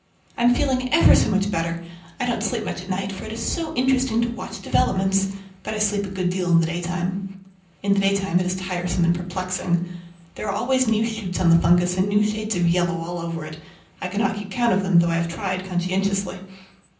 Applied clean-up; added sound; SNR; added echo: none; none; none; reverberation time 0.6 s.